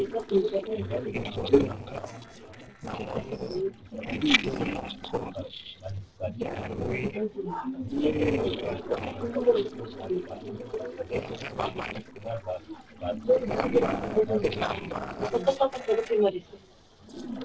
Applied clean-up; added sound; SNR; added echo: neural separator model SepFormer DNS4.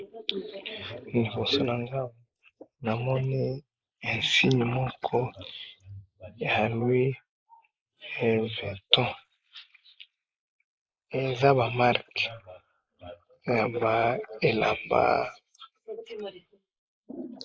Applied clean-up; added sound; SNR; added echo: neural mask model Resemble Enhance denoiser.